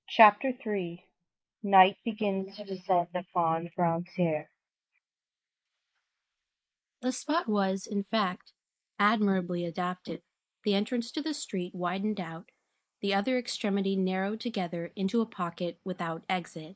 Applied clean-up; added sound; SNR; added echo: neural mask model Resemble Enhance denoiser.